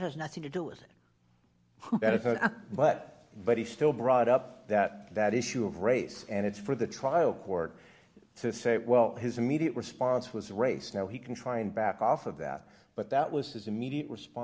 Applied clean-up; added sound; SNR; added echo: none; none; none; none.